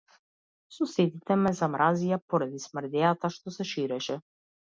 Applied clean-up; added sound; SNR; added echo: none; none; none; none.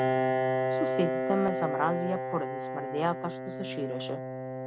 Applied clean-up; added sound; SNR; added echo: none; Piano; -3 dB; none.